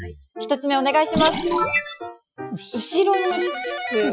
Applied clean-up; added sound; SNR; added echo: classical method Wiener filter.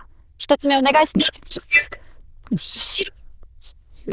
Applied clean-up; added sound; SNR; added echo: neural diffusion model UNIVERSE++.